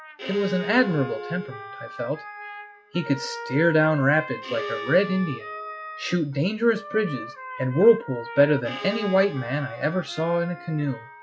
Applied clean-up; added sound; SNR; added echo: classical method log-MMSE.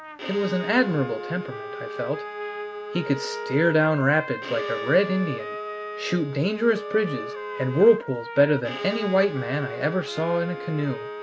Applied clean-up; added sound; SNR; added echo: none; Bowed string instrument + Trumpet; 9 dB; none.